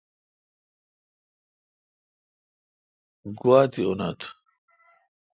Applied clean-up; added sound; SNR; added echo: none; none; none; none.